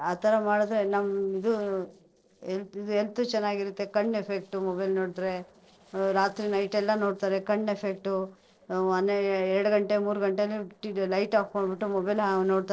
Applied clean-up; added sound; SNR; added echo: neural separator model SepFormer DNS4.